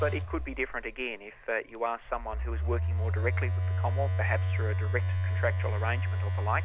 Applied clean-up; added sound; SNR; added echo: none; Telephone; -5 dB; none.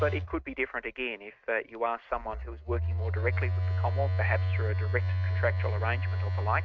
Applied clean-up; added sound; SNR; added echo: neural mask model RNNoise.